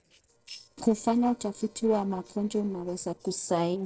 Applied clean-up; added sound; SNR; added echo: neural separator model SepFormer DNS4.